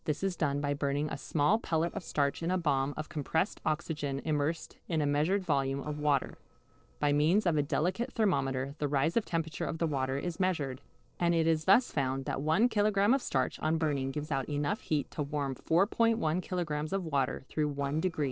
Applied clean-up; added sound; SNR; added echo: neural separator model SepFormer DNS4.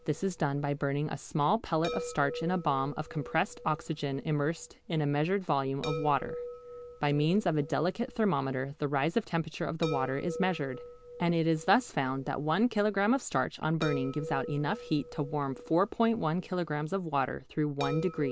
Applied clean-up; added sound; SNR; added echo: none; Chime; 13 dB; none.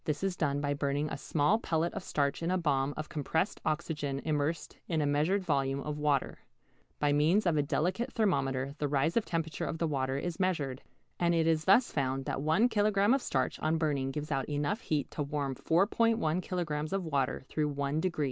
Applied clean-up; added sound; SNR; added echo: none; none; none; none.